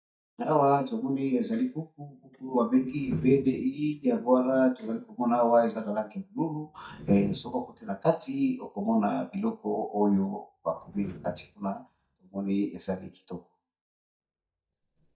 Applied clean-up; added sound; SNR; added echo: neural mask model DeepFilterNet 3.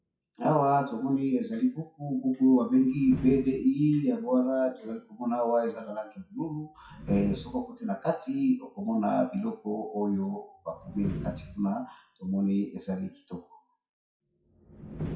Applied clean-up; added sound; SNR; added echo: classical method WPE with log-MMSE.